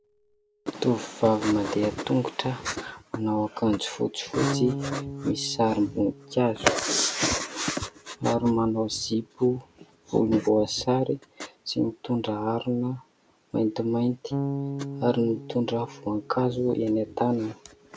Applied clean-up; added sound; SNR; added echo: none; Bass guitar; 13 dB; none.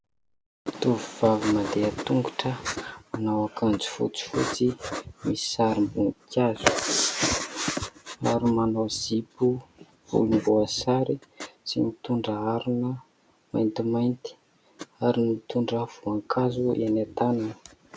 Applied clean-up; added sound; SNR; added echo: none; none; none; none.